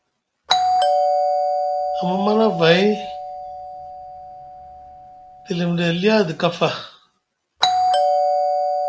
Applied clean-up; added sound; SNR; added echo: none; Doorbell; -1 dB; none.